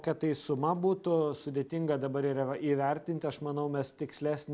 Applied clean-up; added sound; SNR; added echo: none; none; none; none.